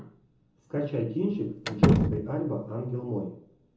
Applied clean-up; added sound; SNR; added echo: none; Slam; -4 dB; reverberation time 1.0 s.